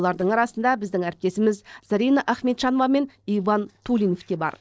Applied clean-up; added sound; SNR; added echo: neural separator model SepFormer DNS4.